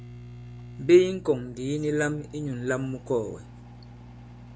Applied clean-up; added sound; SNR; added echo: none; Microwave oven; 16 dB; none.